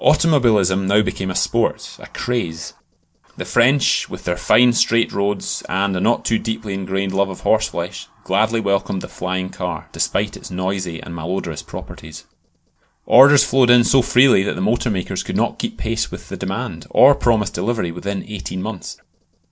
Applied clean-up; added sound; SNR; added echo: none; none; none; none.